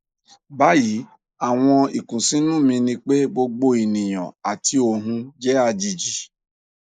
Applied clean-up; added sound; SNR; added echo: neural mask model Resemble Enhance denoiser.